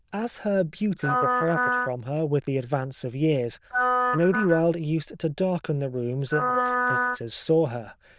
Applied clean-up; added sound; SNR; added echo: neural diffusion model UNIVERSE++.